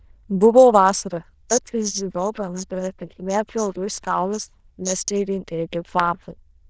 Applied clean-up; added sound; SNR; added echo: neural diffusion model UNIVERSE++.